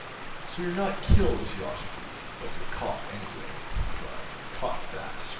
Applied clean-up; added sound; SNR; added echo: none; Stream; 11 dB; reverberation time 0.6 s.